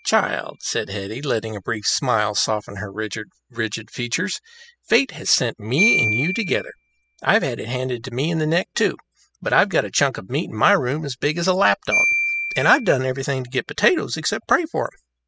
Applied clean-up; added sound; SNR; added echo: classical method spectral subtraction.